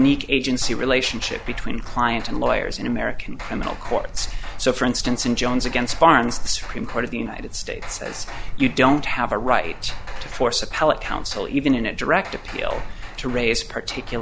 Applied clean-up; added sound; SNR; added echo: none; Hammer; 19 dB; none.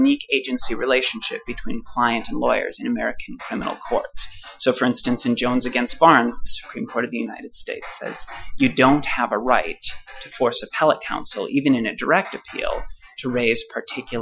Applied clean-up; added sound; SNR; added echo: classical method Wiener filter.